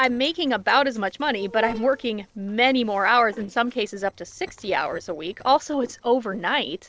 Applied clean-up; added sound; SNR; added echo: neural separator model SepFormer DNS4.